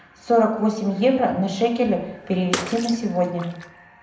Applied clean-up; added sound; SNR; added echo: none; Bathtub (filling or washing) / Water / Splash, splatter; 12 dB; reverberation time 0.7 s.